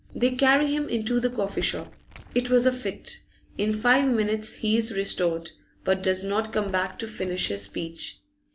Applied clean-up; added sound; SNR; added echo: none; Crumpling, crinkling; 20 dB; none.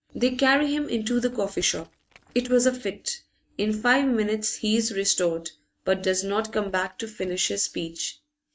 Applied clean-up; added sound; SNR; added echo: neural mask model RNNoise.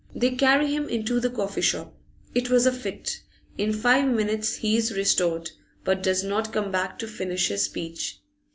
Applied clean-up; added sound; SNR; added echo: none; none; none; none.